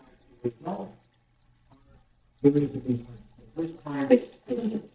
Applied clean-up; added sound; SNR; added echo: neural mask model DeepFilterNet 3.